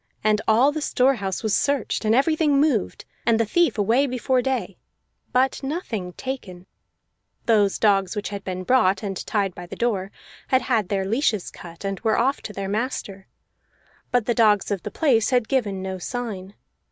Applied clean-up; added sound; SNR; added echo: none; none; none; none.